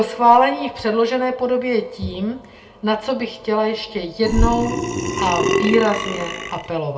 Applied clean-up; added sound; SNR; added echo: none; Burping, eructation; 1 dB; reverberation time 0.2 s.